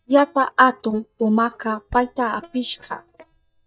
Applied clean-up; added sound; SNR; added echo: neural mask model DeepFilterNet 3.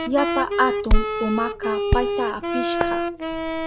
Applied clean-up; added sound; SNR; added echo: none; Wind instrument, woodwind instrument + Hands; -4 dB; none.